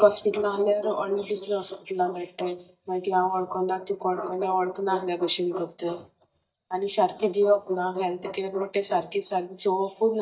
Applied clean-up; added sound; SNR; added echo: neural mask model DeepFilterNet 3.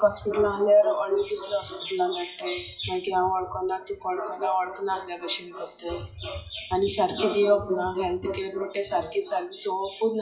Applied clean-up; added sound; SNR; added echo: classical method WPE with log-MMSE.